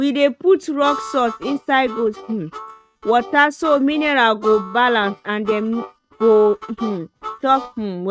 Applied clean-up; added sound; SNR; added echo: neural mask model RNNoise.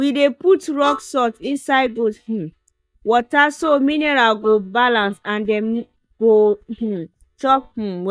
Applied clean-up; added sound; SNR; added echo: neural mask model DeepFilterNet 3.